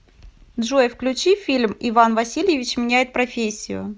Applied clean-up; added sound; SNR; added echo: none; none; none; none.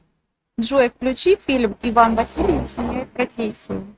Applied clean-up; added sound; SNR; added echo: neural mask model RNNoise.